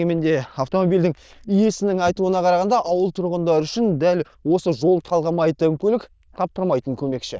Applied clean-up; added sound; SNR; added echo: neural diffusion model UNIVERSE++.